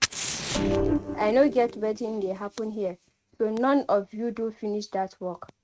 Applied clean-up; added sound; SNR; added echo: neural mask model RNNoise.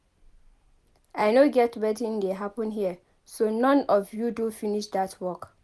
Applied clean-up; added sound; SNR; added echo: none; none; none; none.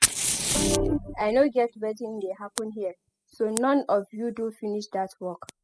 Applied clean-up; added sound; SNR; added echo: classical method spectral subtraction.